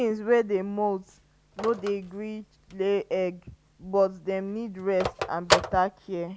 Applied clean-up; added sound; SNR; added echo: none; Telephone; 7 dB; none.